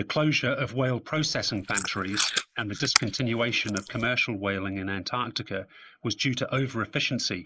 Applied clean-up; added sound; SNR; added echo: neural mask model Resemble Enhance denoiser.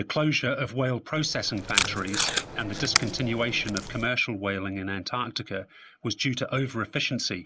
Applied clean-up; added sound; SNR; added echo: none; Packing tape, duct tape; 2 dB; none.